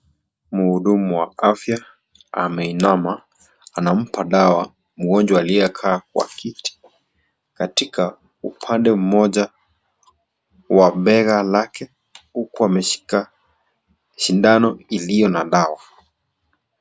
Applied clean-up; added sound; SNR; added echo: none; none; none; none.